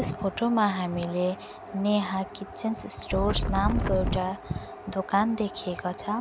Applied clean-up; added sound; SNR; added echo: none; Wind; -1 dB; none.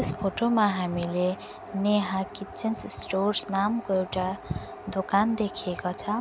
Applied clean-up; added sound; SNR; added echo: none; none; none; none.